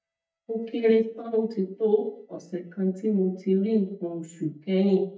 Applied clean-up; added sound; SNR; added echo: neural mask model DeepFilterNet 3.